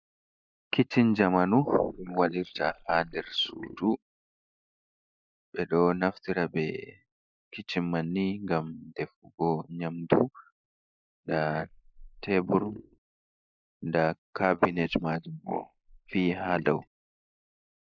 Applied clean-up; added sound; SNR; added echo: neural mask model Resemble Enhance denoiser.